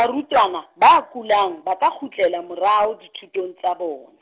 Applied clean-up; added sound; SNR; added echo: none; none; none; none.